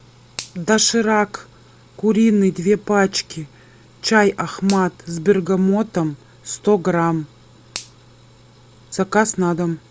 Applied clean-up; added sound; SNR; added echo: none; Finger snapping; 19 dB; none.